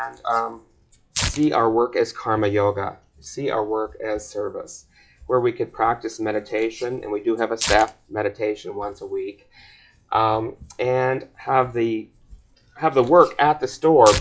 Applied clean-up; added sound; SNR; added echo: classical method log-MMSE.